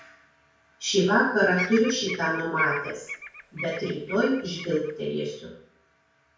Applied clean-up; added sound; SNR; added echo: none; Bird vocalization, bird call, bird song; 11 dB; reverberation time 0.5 s.